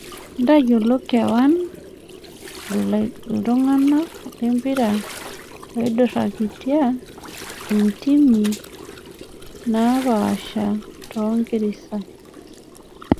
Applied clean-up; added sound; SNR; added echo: none; Gurgling; 17 dB; none.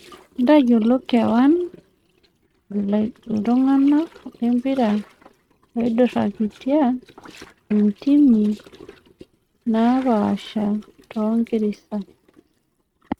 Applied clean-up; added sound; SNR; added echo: neural mask model RNNoise.